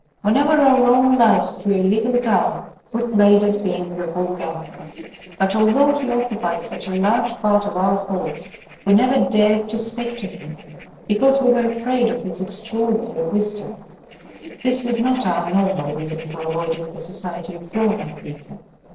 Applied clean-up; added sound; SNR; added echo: neural separator model SepFormer DNS4.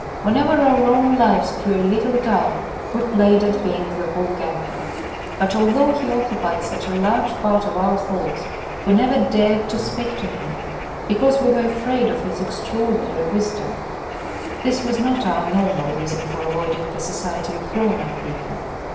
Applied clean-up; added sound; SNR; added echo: none; Bird; 8 dB; reverberation time 0.8 s.